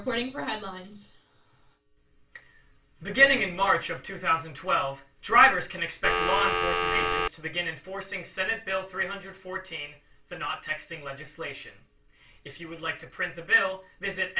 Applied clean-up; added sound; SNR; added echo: none; Telephone; -3 dB; reverberation time 0.3 s.